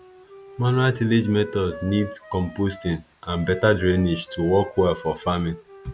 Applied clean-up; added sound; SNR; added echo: none; Wind instrument, woodwind instrument; 18 dB; none.